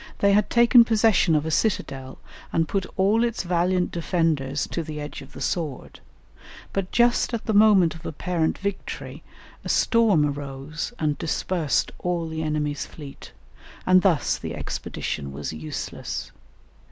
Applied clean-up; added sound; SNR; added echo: none; none; none; none.